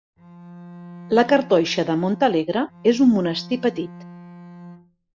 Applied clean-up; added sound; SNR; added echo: none; Bowed string instrument; 19 dB; none.